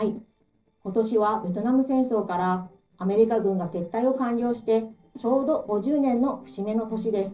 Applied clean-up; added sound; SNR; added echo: neural separator model SepFormer DNS4.